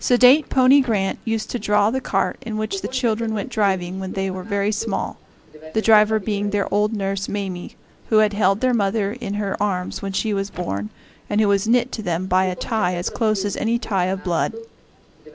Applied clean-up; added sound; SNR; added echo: none; Subway, metro, underground; 19 dB; none.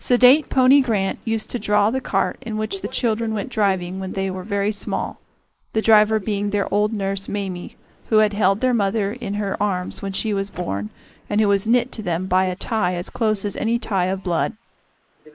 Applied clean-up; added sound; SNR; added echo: neural mask model Resemble Enhance denoiser.